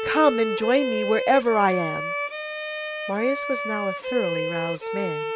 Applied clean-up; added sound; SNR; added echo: none; Bowed string instrument; 4 dB; none.